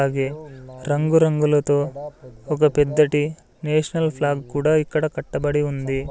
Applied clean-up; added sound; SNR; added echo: none; none; none; none.